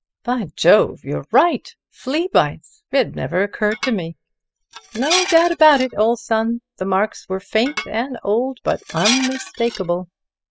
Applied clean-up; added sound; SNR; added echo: classical method spectral subtraction.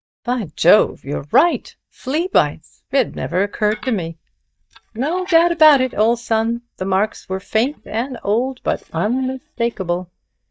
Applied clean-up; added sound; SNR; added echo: neural mask model DeepFilterNet 3.